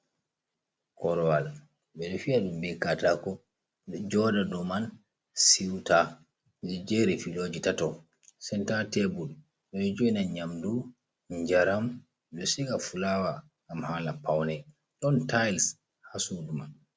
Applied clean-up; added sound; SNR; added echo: none; none; none; none.